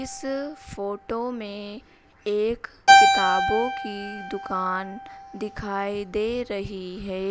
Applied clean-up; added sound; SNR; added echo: none; Keyboard (musical); -4 dB; none.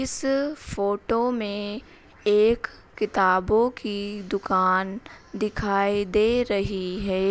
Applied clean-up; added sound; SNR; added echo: none; none; none; none.